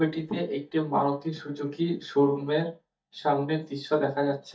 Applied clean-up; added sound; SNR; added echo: neural mask model DeepFilterNet 3.